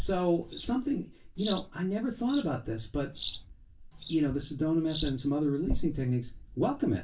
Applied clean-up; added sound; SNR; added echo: none; Bird vocalization, bird call, bird song; 14 dB; reverberation time 0.2 s.